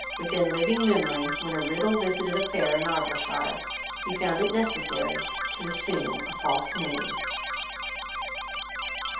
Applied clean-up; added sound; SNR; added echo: none; Keyboard (musical); 3 dB; reverberation time 0.6 s.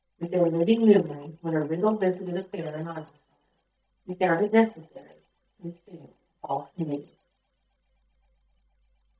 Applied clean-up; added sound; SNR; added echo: neural mask model DeepFilterNet 3.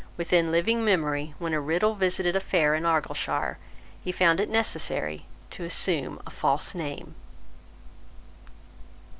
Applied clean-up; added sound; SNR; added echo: none; none; none; none.